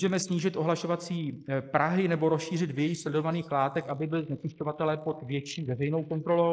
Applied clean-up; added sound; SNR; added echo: neural mask model Resemble Enhance denoiser.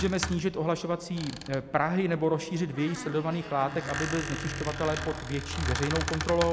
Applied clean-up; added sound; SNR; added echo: none; Squeak; 7 dB; none.